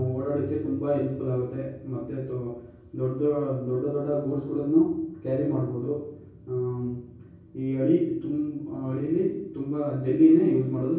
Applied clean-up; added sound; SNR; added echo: none; none; none; reverberation time 0.6 s.